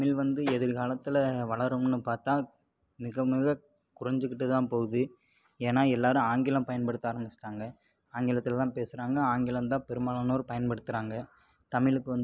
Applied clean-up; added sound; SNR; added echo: none; none; none; none.